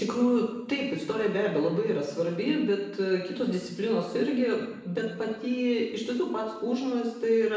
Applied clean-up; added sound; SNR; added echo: none; none; none; reverberation time 0.9 s.